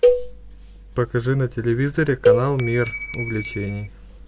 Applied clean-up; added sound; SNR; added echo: none; Glass / Bell + Cowbell; -1 dB; none.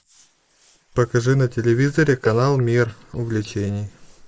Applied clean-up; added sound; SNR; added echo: neural mask model Resemble Enhance denoiser.